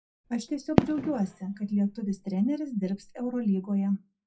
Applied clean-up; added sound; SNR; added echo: classical method WPE with log-MMSE.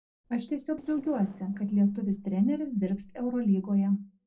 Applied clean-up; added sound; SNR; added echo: neural separator model SepFormer DNS4.